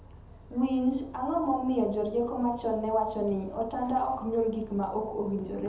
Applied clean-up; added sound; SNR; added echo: none; Bus; 20 dB; reverberation time 0.7 s.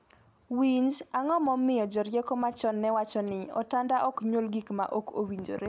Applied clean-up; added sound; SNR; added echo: none; none; none; none.